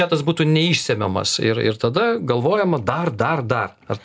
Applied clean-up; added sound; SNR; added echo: none; none; none; none.